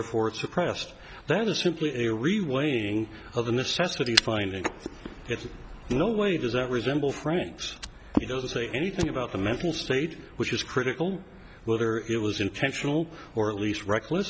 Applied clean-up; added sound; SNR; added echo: none; Fire; 13 dB; none.